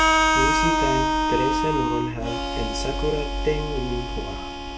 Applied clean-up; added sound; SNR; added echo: none; Harmonica; -3 dB; reverberation time 0.2 s.